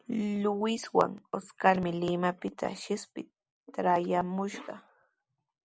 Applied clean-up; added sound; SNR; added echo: none; none; none; none.